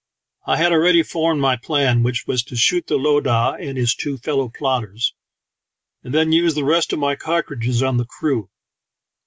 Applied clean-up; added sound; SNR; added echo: none; none; none; none.